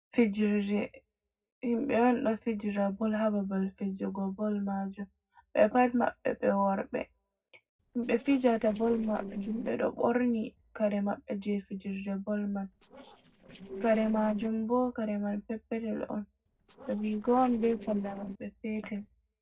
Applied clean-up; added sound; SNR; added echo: neural separator model SepFormer DNS4.